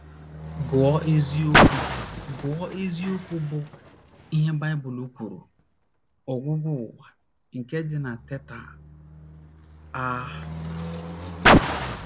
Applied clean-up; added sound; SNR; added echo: none; Car; -2 dB; none.